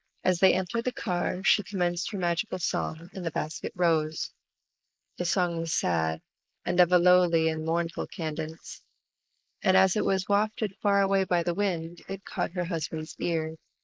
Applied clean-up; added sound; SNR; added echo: neural mask model Resemble Enhance denoiser.